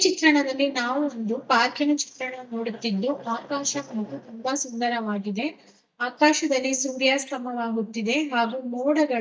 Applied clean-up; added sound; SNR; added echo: neural mask model DeepFilterNet 3.